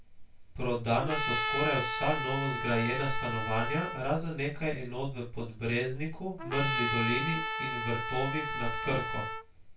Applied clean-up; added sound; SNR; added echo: none; Trumpet; 2 dB; reverberation time 0.2 s.